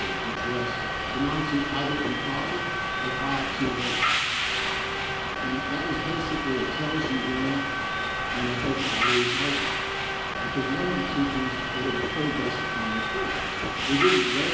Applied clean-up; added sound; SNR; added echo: none; Subway, metro, underground; -2 dB; reverberation time 0.7 s.